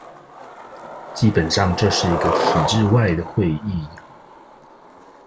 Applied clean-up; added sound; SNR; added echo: none; Skateboard; 5 dB; none.